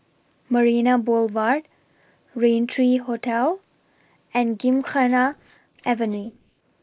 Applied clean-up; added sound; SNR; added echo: neural mask model Resemble Enhance denoiser.